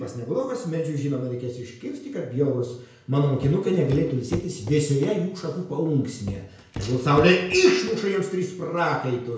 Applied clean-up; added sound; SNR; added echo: none; Walk, footsteps; 13 dB; reverberation time 0.5 s.